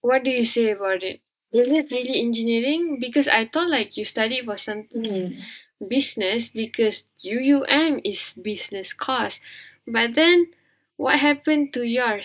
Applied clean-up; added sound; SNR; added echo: neural mask model Resemble Enhance denoiser.